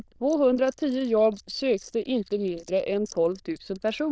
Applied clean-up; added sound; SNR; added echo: neural diffusion model UNIVERSE++.